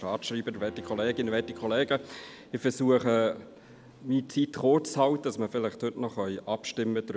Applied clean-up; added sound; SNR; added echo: none; Bowed string instrument; 19 dB; none.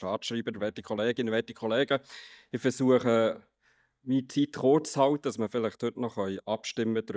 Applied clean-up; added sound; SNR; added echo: neural mask model DeepFilterNet 3.